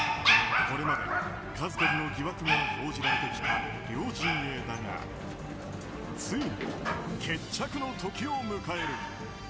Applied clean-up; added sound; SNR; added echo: none; Dog; -2 dB; none.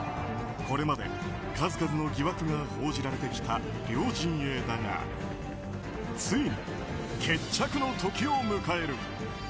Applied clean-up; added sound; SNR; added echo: none; none; none; none.